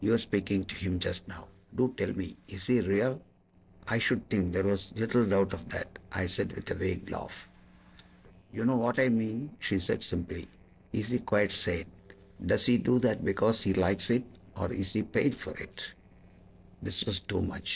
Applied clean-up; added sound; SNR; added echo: neural separator model SepFormer DNS4.